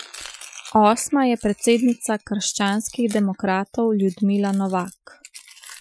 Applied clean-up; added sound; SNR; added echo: classical method Wiener filter.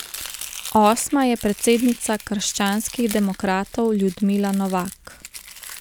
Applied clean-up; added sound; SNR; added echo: none; Domestic sounds, home sounds; 16 dB; none.